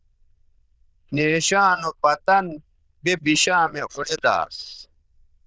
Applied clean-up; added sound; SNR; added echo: neural diffusion model UNIVERSE++.